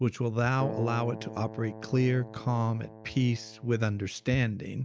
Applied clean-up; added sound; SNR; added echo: none; Keyboard (musical); 13 dB; none.